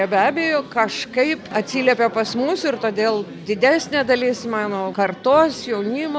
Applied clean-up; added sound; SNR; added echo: none; none; none; none.